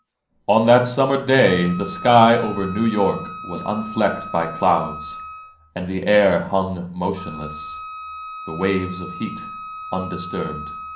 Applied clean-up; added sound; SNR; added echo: none; Wind instrument, woodwind instrument; 14 dB; reverberation time 0.6 s.